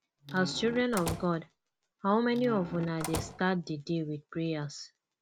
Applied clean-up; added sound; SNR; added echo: none; Squeak / Slam / Wood; 10 dB; none.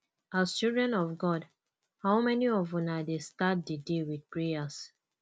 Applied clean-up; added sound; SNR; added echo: none; none; none; none.